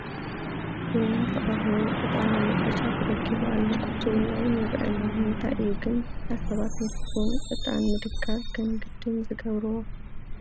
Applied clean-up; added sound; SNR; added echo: none; Truck; 0 dB; none.